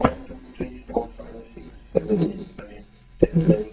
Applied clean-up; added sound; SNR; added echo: neural mask model DeepFilterNet 3.